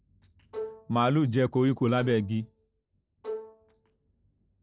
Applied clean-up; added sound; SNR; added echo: neural separator model SepFormer DNS4.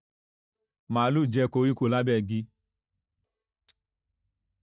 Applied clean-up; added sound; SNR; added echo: neural mask model DeepFilterNet 3.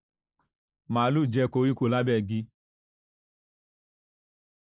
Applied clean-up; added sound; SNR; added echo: neural mask model Resemble Enhance denoiser.